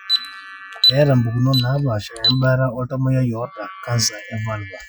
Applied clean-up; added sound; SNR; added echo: classical method Wiener filter.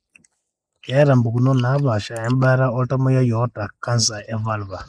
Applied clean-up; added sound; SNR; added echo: neural mask model Resemble Enhance denoiser.